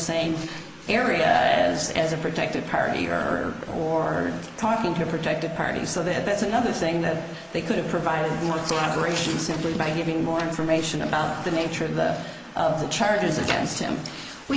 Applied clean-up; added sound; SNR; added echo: neural mask model Resemble Enhance denoiser.